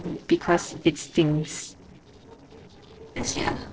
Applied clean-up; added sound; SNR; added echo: neural separator model SepFormer DNS4.